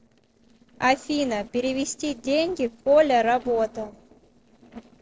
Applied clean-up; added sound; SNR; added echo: neural separator model SepFormer DNS4.